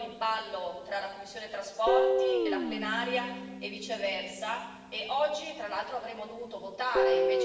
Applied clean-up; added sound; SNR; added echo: none; Guitar; -1 dB; reverberation time 1.1 s.